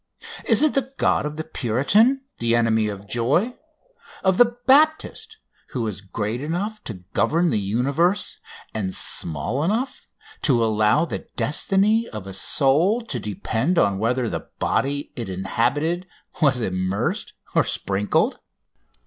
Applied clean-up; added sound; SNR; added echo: none; none; none; none.